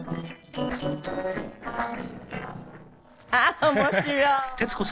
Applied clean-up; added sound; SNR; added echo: neural separator model SepFormer DNS4.